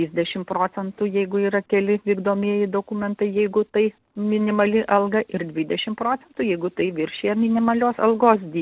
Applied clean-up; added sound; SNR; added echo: none; none; none; none.